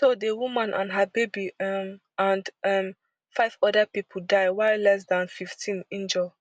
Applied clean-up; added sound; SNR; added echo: none; none; none; none.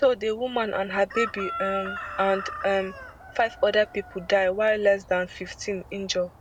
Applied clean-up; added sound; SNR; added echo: none; Chicken, rooster; 13 dB; none.